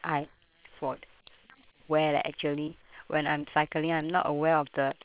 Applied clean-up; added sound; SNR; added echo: neural separator model SepFormer WHAM!.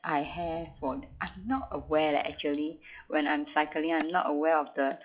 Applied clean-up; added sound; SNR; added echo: classical method log-MMSE.